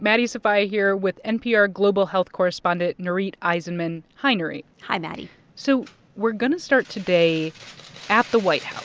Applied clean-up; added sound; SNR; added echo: none; none; none; none.